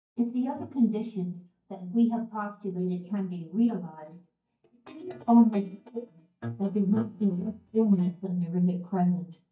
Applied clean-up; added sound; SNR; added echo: neural mask model DeepFilterNet 3.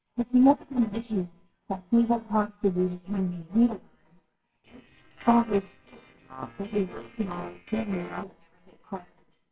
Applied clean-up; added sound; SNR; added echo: neural separator model SepFormer WHAMR!.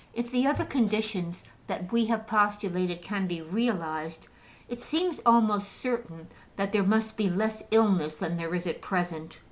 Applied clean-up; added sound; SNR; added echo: none; none; none; none.